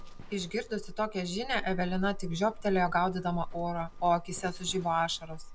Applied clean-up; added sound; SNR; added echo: none; Livestock, farm animals, working animals; 9 dB; none.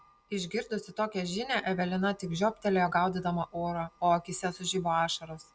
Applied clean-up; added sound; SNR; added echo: none; none; none; none.